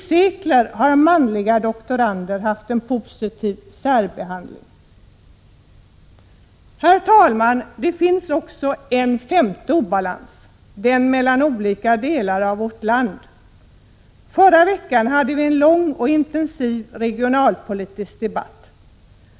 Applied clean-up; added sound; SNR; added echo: none; none; none; none.